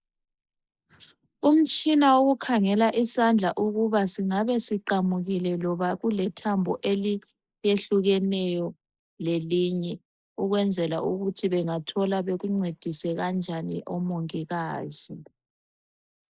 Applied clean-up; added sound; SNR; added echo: neural mask model Resemble Enhance denoiser.